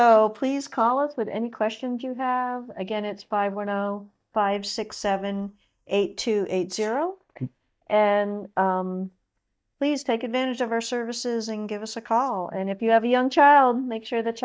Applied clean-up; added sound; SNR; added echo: neural mask model DeepFilterNet 3.